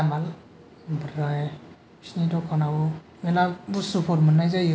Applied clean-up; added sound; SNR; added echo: none; none; none; none.